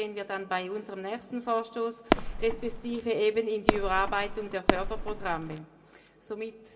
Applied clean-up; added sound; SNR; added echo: none; Fireworks; -2 dB; reverberation time 0.8 s.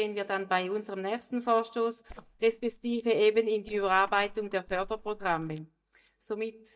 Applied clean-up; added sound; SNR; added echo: neural mask model DeepFilterNet 3.